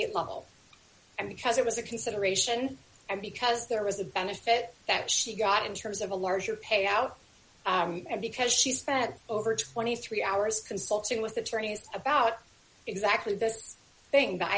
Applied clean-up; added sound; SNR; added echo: none; none; none; none.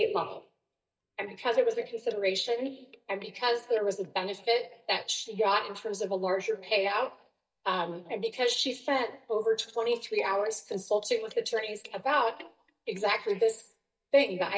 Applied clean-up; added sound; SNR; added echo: neural mask model DeepFilterNet 3.